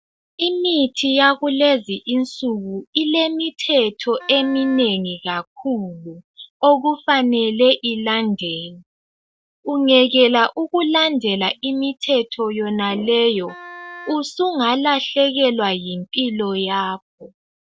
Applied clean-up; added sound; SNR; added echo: none; Brass instrument + Wind instrument, woodwind instrument; 19 dB; none.